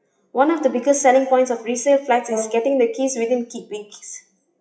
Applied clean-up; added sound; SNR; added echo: classical method WPE with log-MMSE.